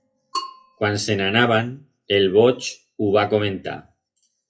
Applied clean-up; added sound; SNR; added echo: classical method WPE with log-MMSE.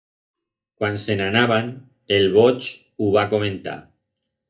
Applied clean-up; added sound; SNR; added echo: neural mask model DeepFilterNet 3.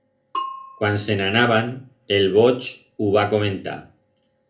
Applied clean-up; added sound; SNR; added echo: none; Bell / Percussion; 15 dB; reverberation time 0.3 s.